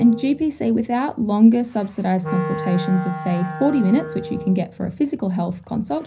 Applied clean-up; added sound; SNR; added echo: none; Wind instrument, woodwind instrument; 12 dB; reverberation time 0.5 s.